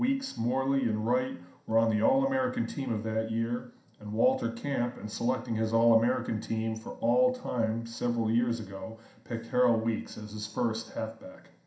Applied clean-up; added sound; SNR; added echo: none; none; none; reverberation time 0.5 s.